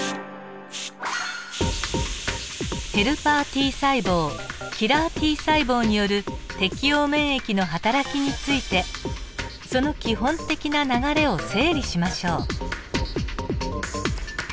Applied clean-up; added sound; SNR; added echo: none; Hiss; 18 dB; none.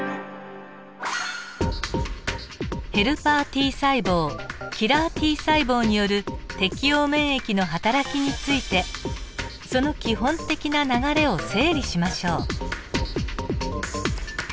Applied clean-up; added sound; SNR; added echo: none; none; none; none.